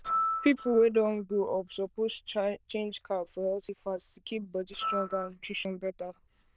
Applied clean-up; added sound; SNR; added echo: neural diffusion model UNIVERSE++.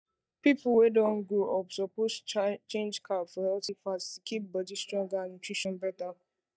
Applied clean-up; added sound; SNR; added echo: neural mask model DeepFilterNet 3.